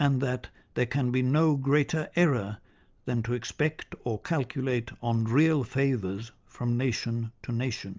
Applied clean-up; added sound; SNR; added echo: none; none; none; none.